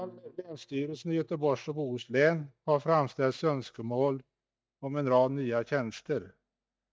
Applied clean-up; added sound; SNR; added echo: neural mask model DeepFilterNet 3.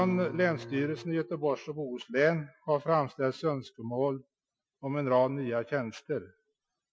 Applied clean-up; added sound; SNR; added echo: classical method Wiener filter.